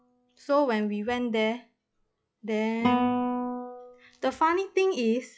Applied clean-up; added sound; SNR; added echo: classical method log-MMSE.